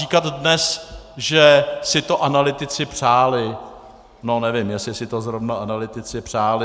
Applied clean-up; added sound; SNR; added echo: none; none; none; none.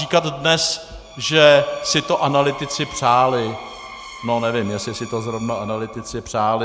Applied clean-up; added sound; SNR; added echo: none; Screech; 18 dB; none.